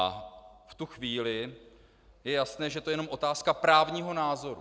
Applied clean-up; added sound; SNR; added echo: none; none; none; none.